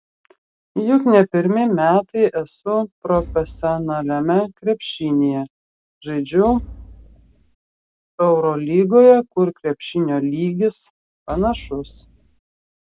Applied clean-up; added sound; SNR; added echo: none; Thump, thud; 17 dB; none.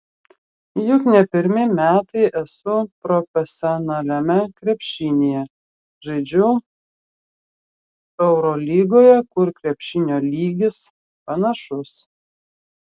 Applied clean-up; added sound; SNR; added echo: none; none; none; none.